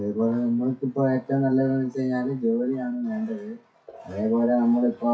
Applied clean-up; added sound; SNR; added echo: classical method WPE with log-MMSE.